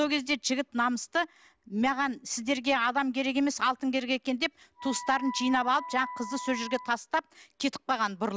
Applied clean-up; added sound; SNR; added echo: none; Wind instrument, woodwind instrument; 12 dB; none.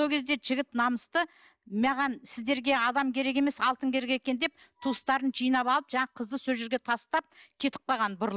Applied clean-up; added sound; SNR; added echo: neural mask model DeepFilterNet 3.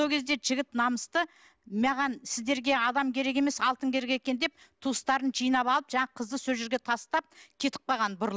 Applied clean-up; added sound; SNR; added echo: none; none; none; none.